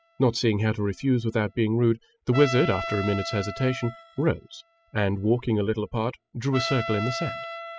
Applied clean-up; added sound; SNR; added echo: classical method spectral subtraction.